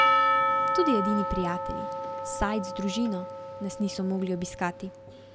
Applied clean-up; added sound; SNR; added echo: none; Percussion; -2 dB; none.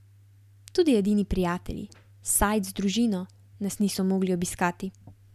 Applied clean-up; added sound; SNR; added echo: none; none; none; none.